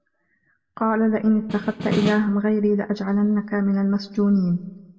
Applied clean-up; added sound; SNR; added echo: none; Snare drum; 7 dB; reverberation time 0.7 s.